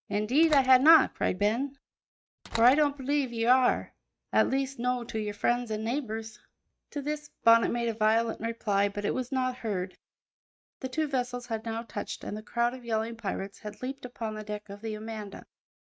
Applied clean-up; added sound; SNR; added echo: neural mask model RNNoise.